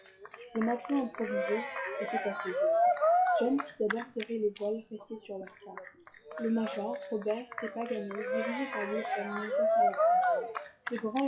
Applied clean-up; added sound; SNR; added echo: classical method WPE with log-MMSE.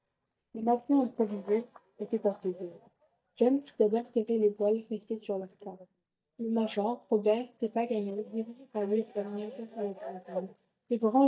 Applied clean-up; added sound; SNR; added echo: neural mask model DeepFilterNet 3.